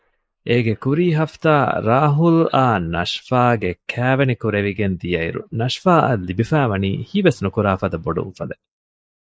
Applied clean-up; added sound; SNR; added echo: neural mask model Resemble Enhance denoiser.